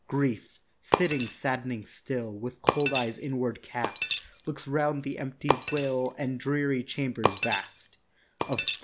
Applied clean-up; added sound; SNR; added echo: none; Shatter; 1 dB; none.